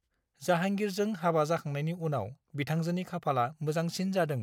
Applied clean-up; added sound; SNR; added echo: none; none; none; none.